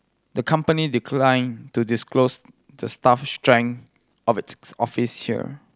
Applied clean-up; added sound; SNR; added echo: none; none; none; none.